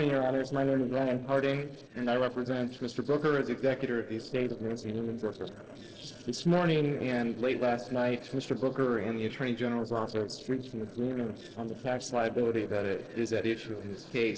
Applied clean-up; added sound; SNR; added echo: neural separator model SepFormer DNS4.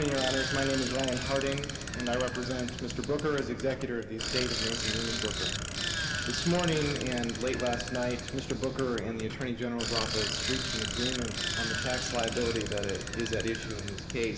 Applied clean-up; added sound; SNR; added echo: none; Bicycle; 2 dB; reverberation time 1.9 s.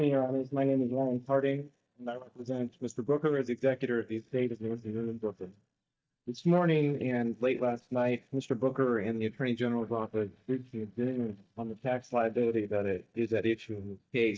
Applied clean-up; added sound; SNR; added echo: neural mask model DeepFilterNet 3.